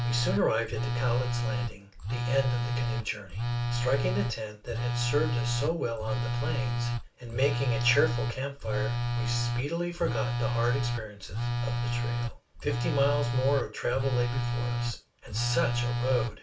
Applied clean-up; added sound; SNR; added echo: none; Telephone; -2 dB; reverberation time 0.3 s.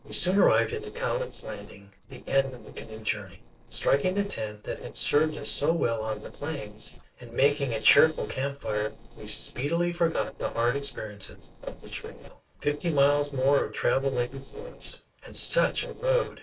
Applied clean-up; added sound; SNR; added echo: neural separator model SepFormer DNS4.